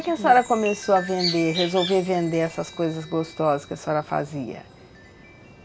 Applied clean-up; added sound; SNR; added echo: none; Chime; 18 dB; none.